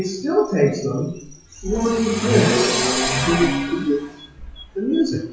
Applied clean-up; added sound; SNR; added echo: classical method WPE with log-MMSE.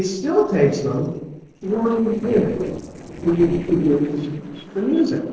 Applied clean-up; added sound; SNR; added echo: neural separator model SepFormer DNS4.